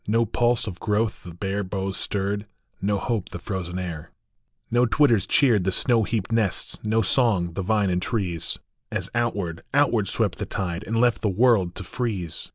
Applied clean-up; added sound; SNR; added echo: none; none; none; none.